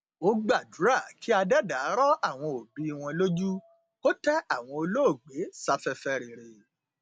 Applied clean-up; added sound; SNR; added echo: none; none; none; none.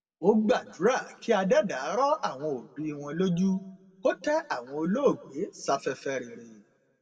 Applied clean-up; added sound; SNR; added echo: none; none; none; reverberation time 1.2 s.